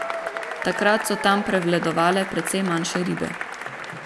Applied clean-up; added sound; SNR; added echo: none; Applause / Crowd / Cheering; 7 dB; none.